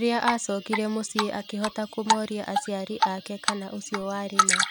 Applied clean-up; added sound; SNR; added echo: none; Drip; -1 dB; none.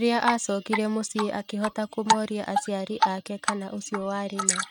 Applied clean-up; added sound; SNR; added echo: neural mask model RNNoise.